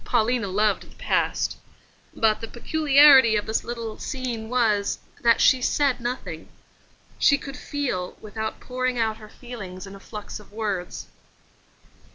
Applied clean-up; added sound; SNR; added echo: none; none; none; none.